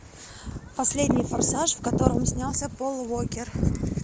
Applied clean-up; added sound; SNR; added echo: none; none; none; none.